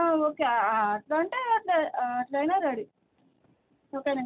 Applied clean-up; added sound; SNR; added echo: none; none; none; none.